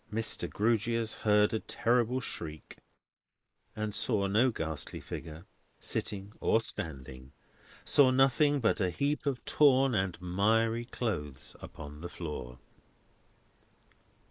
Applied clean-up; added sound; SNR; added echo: neural mask model Resemble Enhance denoiser.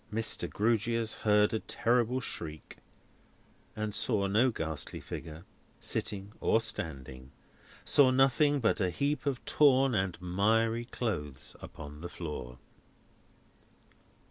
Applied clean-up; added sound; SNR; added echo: none; none; none; none.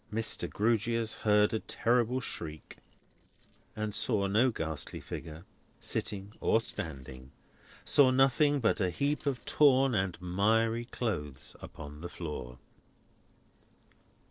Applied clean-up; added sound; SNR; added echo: neural separator model SepFormer DNS4.